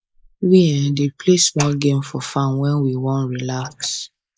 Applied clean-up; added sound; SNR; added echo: neural mask model Resemble Enhance denoiser.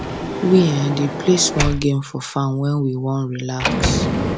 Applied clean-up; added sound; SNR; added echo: none; Sliding door; 4 dB; none.